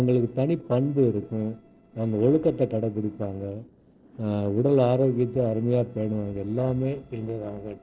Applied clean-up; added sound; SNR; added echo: neural separator model SepFormer DNS4.